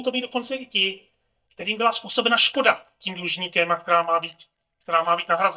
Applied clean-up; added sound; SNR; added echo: neural mask model DeepFilterNet 3.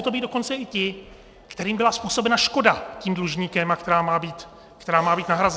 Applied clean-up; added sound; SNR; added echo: none; none; none; none.